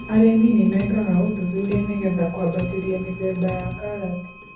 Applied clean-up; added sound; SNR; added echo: none; Clock; 13 dB; reverberation time 0.6 s.